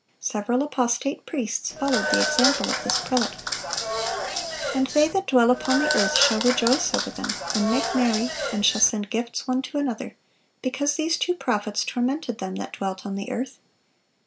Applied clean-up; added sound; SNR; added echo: none; Applause / Clapping; 1 dB; none.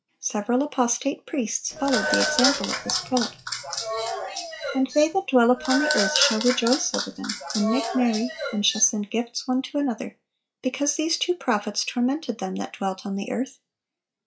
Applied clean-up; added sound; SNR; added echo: classical method log-MMSE.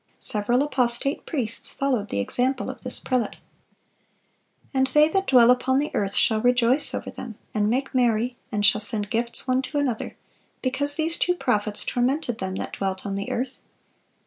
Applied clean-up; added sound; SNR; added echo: none; none; none; none.